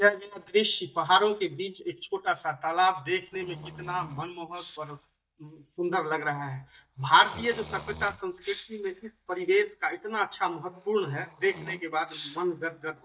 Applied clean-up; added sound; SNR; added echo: neural mask model DeepFilterNet 3.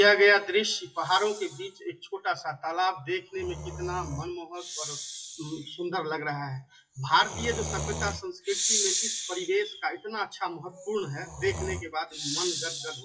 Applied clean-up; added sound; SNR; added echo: classical method WPE with log-MMSE.